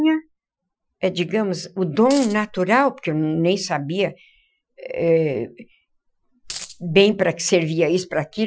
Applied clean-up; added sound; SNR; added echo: classical method Wiener filter.